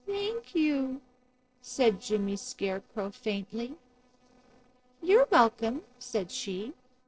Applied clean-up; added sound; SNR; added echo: neural separator model SepFormer DNS4.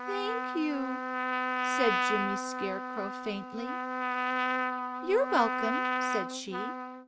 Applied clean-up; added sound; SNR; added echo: none; Trumpet; -2 dB; none.